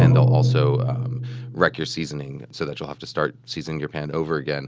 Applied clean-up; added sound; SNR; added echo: none; Drum; -3 dB; none.